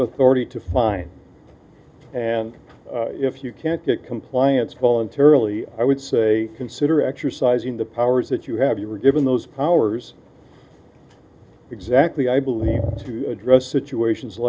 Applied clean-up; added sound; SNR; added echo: none; none; none; none.